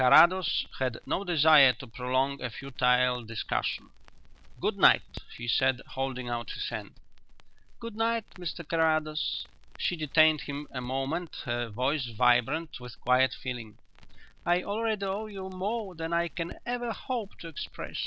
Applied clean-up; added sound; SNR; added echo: neural separator model SepFormer DNS4.